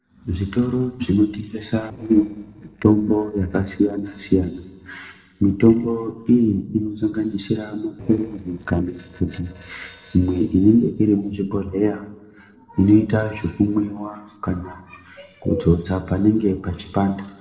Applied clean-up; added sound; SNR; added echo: neural separator model SepFormer DNS4.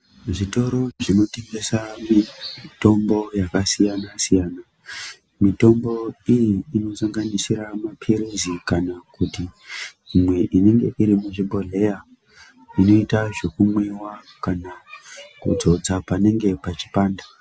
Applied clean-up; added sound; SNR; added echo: none; none; none; none.